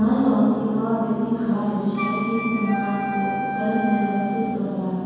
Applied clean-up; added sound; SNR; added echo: none; Wind instrument, woodwind instrument; 6 dB; reverberation time 2.1 s.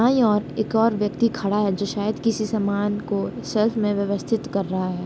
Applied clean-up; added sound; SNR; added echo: none; none; none; none.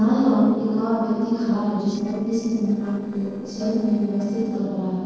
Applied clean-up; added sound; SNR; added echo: neural separator model SepFormer DNS4.